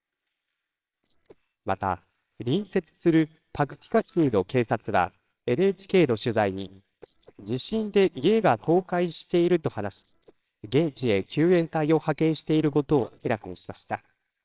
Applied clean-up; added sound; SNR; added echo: neural separator model SepFormer WHAMR!.